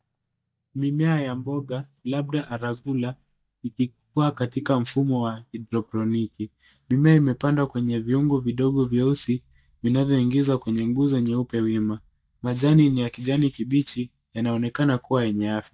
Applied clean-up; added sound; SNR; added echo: neural mask model DeepFilterNet 3.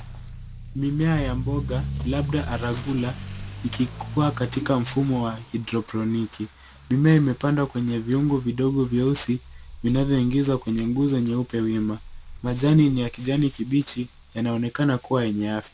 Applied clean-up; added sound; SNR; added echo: none; Accelerating, revving, vroom / Motor vehicle (road); 12 dB; none.